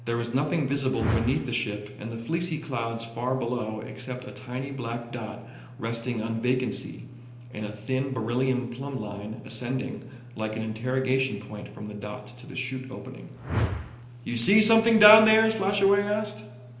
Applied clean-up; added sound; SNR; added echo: none; Whoosh, swoosh, swish; 6 dB; reverberation time 0.9 s.